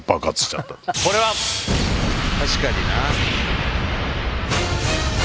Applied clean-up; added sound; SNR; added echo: none; none; none; none.